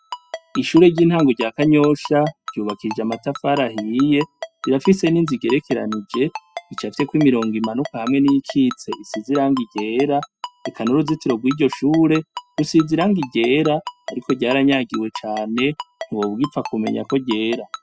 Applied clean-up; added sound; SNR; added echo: classical method spectral subtraction.